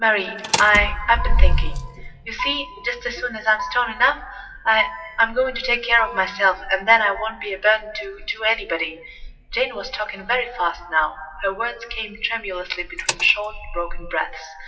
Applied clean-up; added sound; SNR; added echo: classical method WPE with log-MMSE.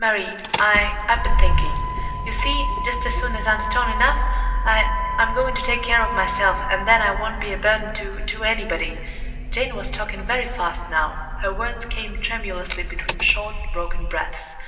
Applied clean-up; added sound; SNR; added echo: none; Motor vehicle (road); 0 dB; reverberation time 2.2 s.